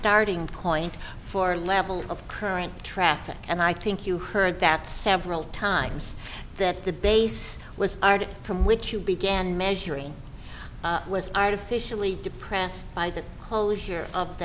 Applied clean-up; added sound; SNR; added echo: none; none; none; none.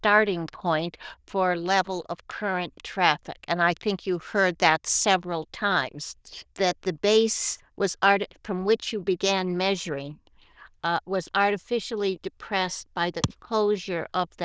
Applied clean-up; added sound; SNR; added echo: neural diffusion model UNIVERSE++.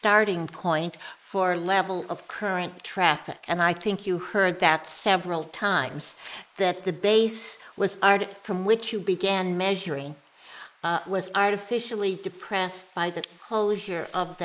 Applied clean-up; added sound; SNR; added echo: neural mask model Resemble Enhance denoiser.